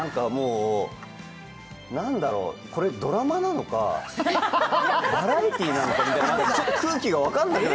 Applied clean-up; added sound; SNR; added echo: none; none; none; none.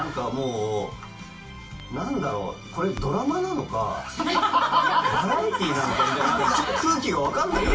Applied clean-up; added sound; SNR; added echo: none; Crackle; 15 dB; reverberation time 0.2 s.